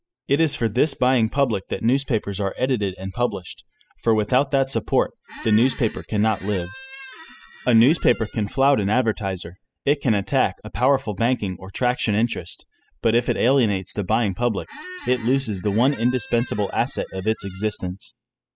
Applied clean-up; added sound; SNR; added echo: classical method spectral subtraction.